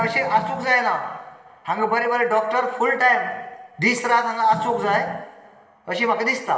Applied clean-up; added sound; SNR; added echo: none; Organ; 12 dB; reverberation time 1.5 s.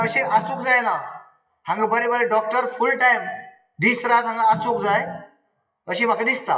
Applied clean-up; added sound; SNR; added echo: classical method WPE with log-MMSE.